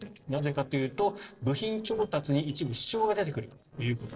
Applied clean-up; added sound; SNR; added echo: neural separator model SepFormer DNS4.